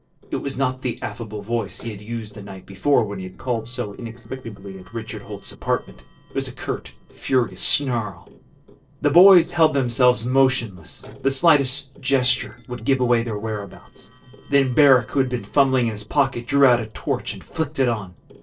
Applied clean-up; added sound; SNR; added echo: neural separator model SepFormer DNS4.